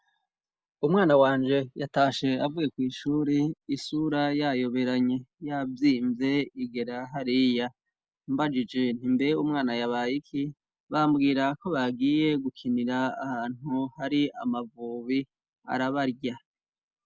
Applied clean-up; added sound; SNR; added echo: none; none; none; none.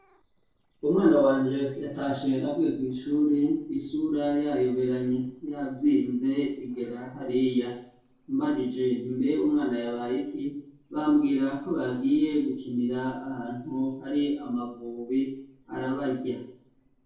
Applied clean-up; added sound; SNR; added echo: neural separator model SepFormer DNS4.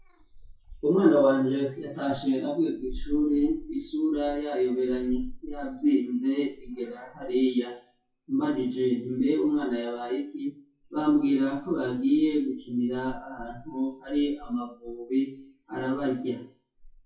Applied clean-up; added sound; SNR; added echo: classical method WPE with log-MMSE.